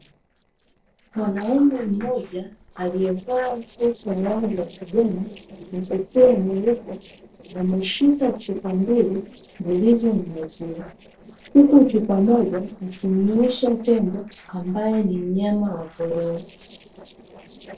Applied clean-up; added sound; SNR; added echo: neural separator model SepFormer DNS4.